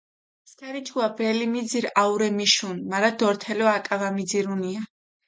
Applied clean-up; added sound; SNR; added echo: none; none; none; none.